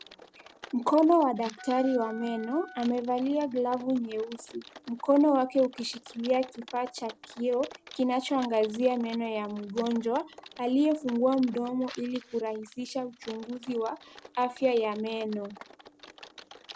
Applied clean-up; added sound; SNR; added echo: none; Typing + Wind instrument, woodwind instrument; 20 dB; none.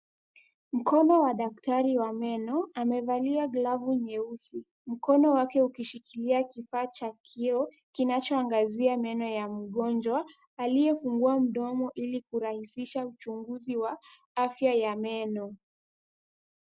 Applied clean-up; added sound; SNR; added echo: none; none; none; none.